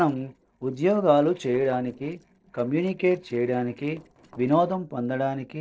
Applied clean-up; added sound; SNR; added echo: neural separator model SepFormer DNS4.